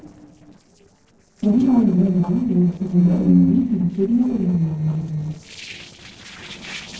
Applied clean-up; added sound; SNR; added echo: neural separator model SepFormer DNS4.